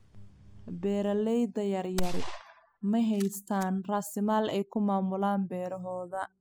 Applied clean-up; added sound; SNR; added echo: classical method spectral subtraction.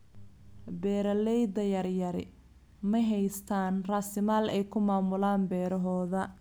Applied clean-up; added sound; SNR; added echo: none; none; none; none.